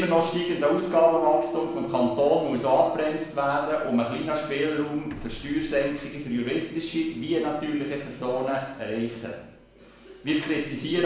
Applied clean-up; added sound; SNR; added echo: none; Thump, thud; 13 dB; reverberation time 0.7 s.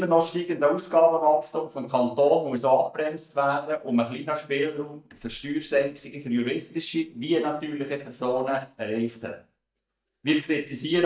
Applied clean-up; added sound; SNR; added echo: neural mask model DeepFilterNet 3.